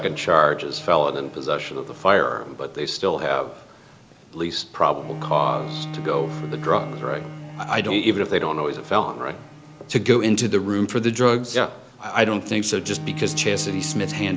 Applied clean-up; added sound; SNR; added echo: none; Bowed string instrument; 13 dB; none.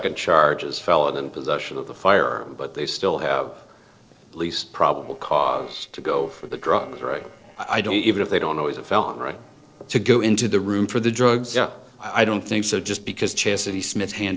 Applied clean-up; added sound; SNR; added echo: neural separator model SepFormer DNS4.